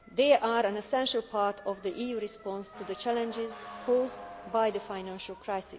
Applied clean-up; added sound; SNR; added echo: none; Motor vehicle (road) / Siren; 18 dB; none.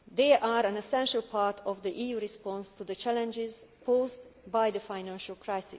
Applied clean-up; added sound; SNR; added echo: none; none; none; none.